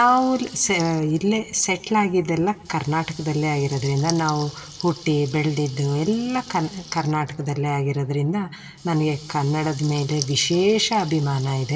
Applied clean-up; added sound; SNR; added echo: none; Water tap, faucet / Liquid; 18 dB; reverberation time 0.7 s.